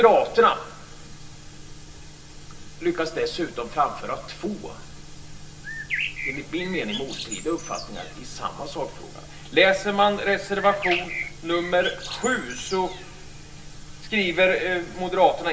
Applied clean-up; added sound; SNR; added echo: none; Bird; 9 dB; reverberation time 0.6 s.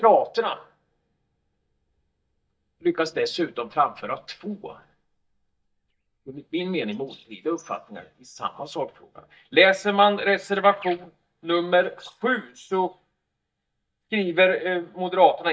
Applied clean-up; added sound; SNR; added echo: neural mask model DeepFilterNet 3.